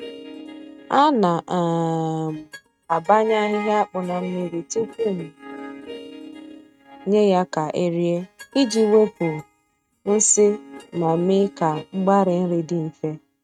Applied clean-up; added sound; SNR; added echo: neural mask model RNNoise.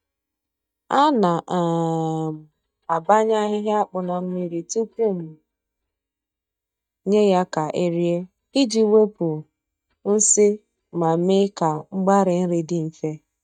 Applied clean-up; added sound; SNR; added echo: neural mask model DeepFilterNet 3.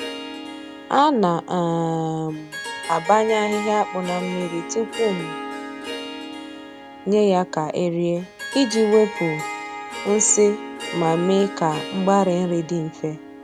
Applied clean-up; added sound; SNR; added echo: none; Harp; 11 dB; none.